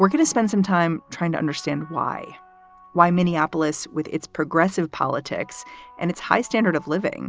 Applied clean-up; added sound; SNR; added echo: none; none; none; none.